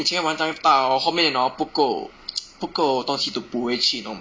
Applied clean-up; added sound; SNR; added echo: none; none; none; none.